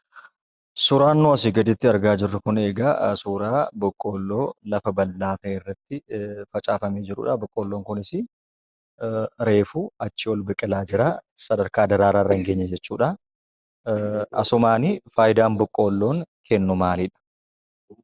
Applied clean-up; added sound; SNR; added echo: none; none; none; none.